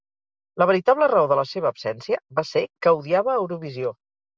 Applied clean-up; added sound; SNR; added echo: none; none; none; none.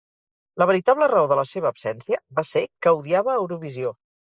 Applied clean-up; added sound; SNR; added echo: neural mask model Resemble Enhance denoiser.